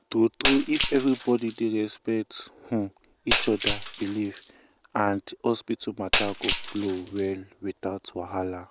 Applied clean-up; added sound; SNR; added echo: none; Shatter; 5 dB; none.